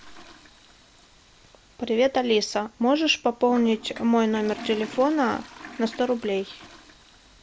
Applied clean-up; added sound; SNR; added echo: none; Toilet flush; 19 dB; none.